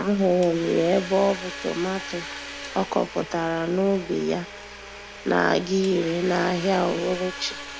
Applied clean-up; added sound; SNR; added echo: none; Domestic sounds, home sounds; 13 dB; none.